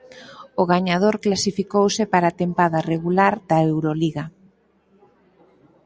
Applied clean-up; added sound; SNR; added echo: none; none; none; none.